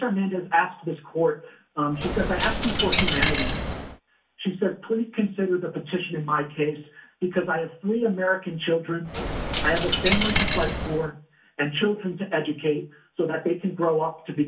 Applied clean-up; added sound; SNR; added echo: none; Coin (dropping); -3 dB; reverberation time 0.3 s.